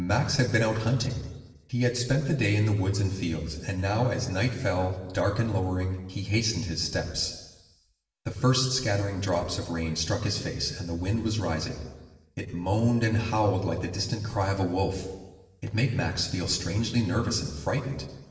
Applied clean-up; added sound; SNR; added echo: none; none; none; reverberation time 1.2 s.